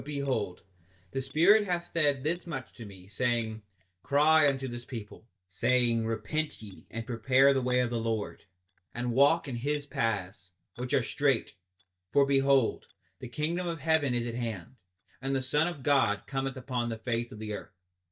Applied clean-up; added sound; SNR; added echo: neural mask model DeepFilterNet 3.